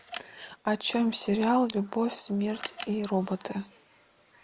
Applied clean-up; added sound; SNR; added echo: none; Camera; 19 dB; none.